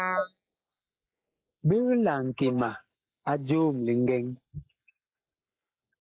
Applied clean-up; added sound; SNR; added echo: neural mask model Resemble Enhance denoiser.